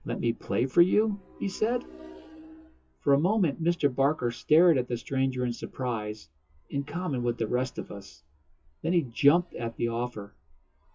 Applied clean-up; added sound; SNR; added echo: classical method WPE with log-MMSE.